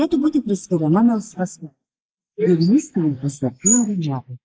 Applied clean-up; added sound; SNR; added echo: neural mask model Resemble Enhance denoiser.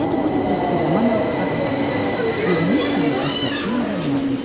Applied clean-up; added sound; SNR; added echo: none; Subway, metro, underground; -5 dB; none.